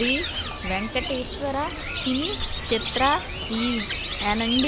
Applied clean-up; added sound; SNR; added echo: none; Bird; 3 dB; none.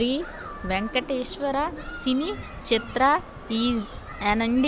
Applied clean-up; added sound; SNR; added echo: none; none; none; none.